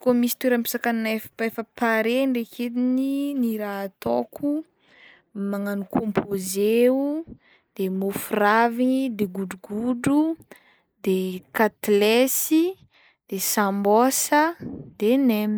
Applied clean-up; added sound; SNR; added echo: neural mask model Resemble Enhance denoiser.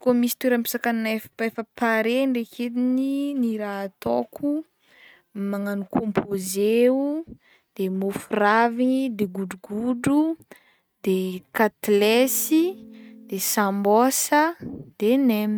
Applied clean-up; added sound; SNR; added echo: neural mask model RNNoise.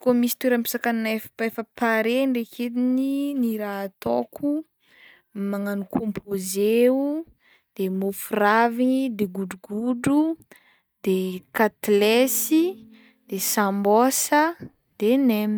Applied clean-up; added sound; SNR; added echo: neural mask model DeepFilterNet 3.